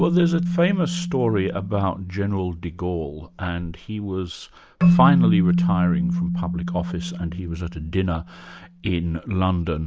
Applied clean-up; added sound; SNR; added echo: none; Keyboard (musical); 0 dB; none.